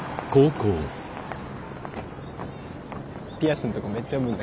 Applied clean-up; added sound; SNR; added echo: none; none; none; none.